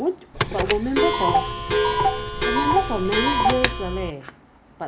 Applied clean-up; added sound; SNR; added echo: none; Clock; -5 dB; none.